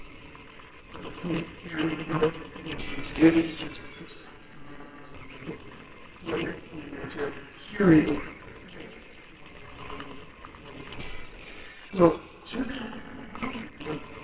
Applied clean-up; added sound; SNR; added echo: neural separator model SepFormer WHAMR!.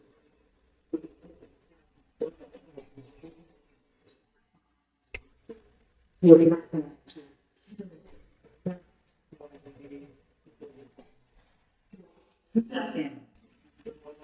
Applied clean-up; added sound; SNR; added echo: neural mask model DeepFilterNet 3.